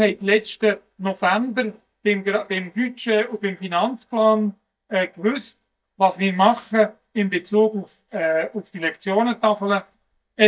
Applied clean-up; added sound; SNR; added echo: neural mask model DeepFilterNet 3.